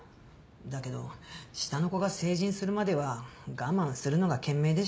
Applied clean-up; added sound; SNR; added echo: none; none; none; none.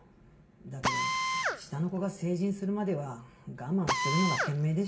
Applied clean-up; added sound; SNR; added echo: none; Drill; 2 dB; reverberation time 0.2 s.